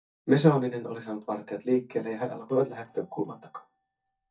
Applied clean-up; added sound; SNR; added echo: neural mask model DeepFilterNet 3.